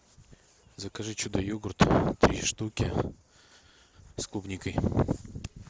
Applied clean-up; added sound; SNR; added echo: none; none; none; none.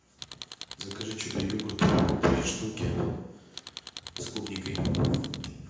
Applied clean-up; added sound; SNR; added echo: none; Tools; 12 dB; reverberation time 0.9 s.